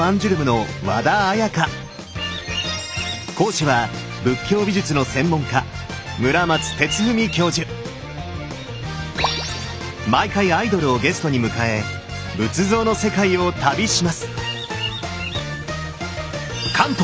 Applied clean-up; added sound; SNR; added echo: none; Bird vocalization, bird call, bird song; 10 dB; none.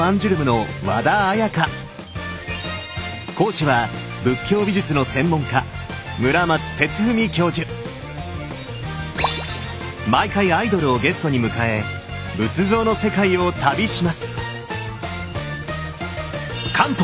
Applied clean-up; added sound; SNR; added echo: none; none; none; none.